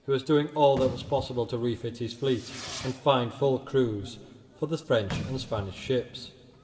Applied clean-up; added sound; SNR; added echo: none; Fireworks; 14 dB; reverberation time 1.5 s.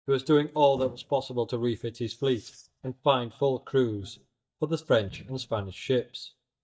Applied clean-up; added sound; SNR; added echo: neural mask model DeepFilterNet 3.